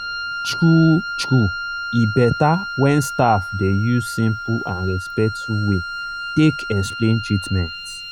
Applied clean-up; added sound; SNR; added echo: none; Wind instrument, woodwind instrument; 9 dB; none.